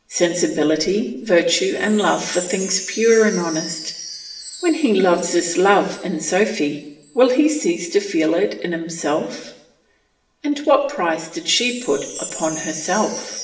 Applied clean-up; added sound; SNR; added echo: none; Wind chime; 16 dB; reverberation time 0.8 s.